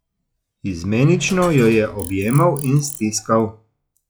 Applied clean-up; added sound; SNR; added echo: classical method log-MMSE.